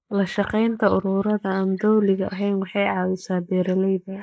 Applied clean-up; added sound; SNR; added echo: neural mask model Resemble Enhance denoiser.